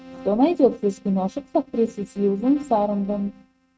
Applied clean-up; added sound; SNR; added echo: neural mask model RNNoise.